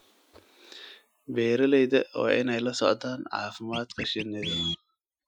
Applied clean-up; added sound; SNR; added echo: classical method Wiener filter.